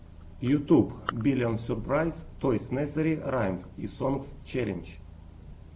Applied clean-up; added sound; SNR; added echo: none; none; none; none.